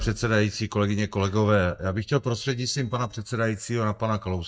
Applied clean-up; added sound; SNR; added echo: neural mask model DeepFilterNet 3.